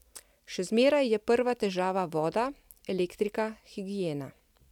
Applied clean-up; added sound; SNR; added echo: none; none; none; none.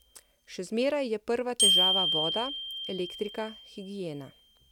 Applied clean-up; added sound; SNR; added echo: none; Glockenspiel; -2 dB; none.